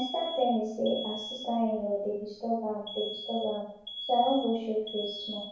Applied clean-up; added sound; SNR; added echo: none; Alarm; 11 dB; reverberation time 0.6 s.